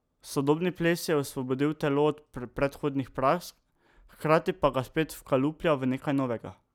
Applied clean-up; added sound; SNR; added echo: none; none; none; none.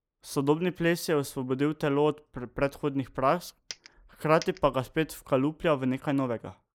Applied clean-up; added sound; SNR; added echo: neural mask model Resemble Enhance denoiser.